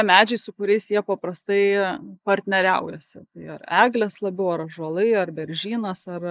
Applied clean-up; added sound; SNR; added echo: neural mask model Resemble Enhance denoiser.